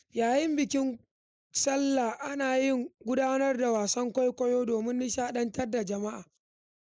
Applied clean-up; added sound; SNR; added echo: neural mask model Resemble Enhance denoiser.